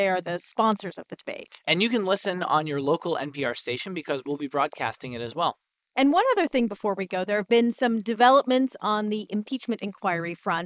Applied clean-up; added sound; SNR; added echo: neural mask model Resemble Enhance denoiser.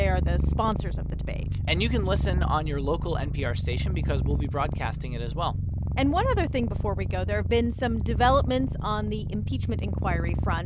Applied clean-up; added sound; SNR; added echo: none; Purr; -2 dB; none.